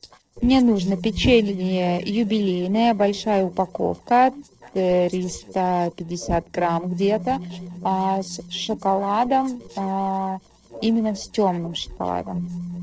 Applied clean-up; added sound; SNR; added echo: neural separator model SepFormer DNS4.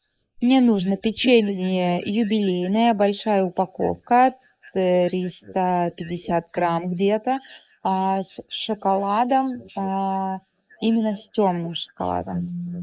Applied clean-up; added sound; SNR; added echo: neural mask model Resemble Enhance denoiser.